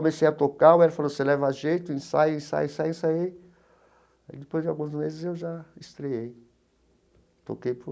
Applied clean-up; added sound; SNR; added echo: none; none; none; none.